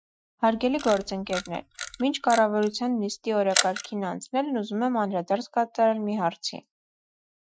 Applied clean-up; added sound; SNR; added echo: classical method Wiener filter.